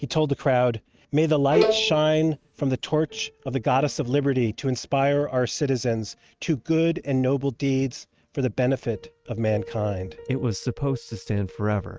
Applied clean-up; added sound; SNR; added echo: neural mask model RNNoise.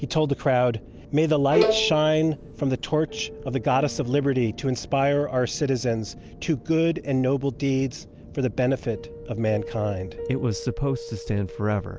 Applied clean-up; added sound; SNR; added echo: none; Bowed string instrument; 2 dB; none.